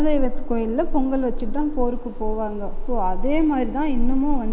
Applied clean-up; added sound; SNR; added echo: none; Buzz; -2 dB; none.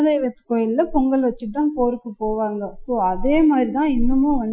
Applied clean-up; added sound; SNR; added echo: classical method Wiener filter.